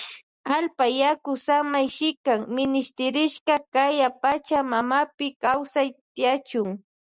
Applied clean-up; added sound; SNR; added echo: none; none; none; none.